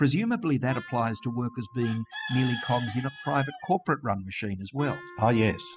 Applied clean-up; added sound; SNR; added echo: classical method spectral subtraction.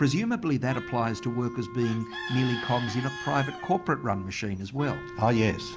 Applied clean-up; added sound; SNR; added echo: none; Bird / Chicken, rooster + Wind instrument, woodwind instrument; 11 dB; none.